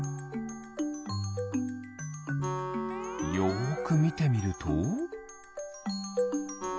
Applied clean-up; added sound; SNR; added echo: none; Acoustic guitar; 11 dB; none.